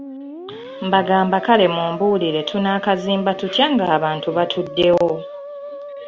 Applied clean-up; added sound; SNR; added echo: none; Musical instrument; 13 dB; none.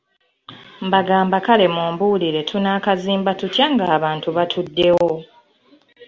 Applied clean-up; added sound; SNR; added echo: none; none; none; none.